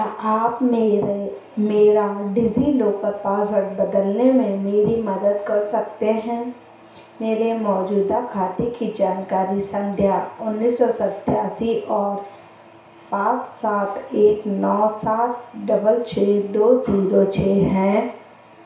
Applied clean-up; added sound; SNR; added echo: none; none; none; reverberation time 0.6 s.